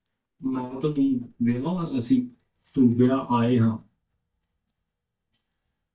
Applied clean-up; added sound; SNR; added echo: neural mask model DeepFilterNet 3.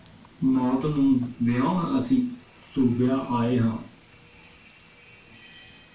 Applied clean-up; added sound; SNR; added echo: none; Rain / Train; 18 dB; reverberation time 0.2 s.